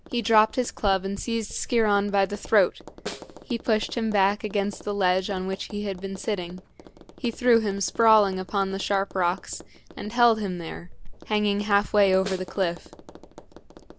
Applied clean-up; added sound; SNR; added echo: none; Tap + Snare drum; 17 dB; none.